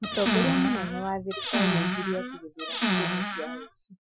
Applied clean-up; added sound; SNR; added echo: classical method Wiener filter.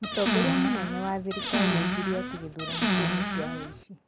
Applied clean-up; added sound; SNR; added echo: none; Squeak / Cupboard open or close; -3 dB; none.